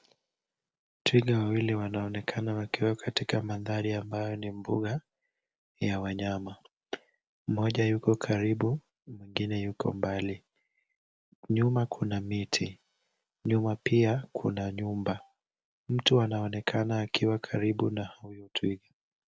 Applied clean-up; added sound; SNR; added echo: none; none; none; none.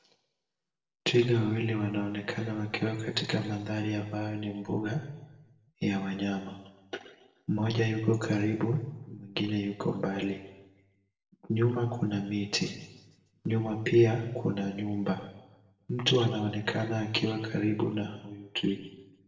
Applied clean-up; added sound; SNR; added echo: none; none; none; reverberation time 0.9 s.